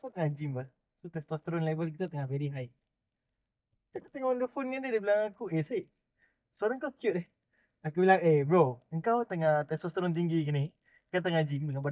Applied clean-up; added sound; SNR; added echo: neural mask model DeepFilterNet 3.